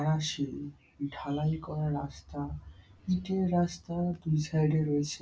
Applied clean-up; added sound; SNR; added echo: none; none; none; none.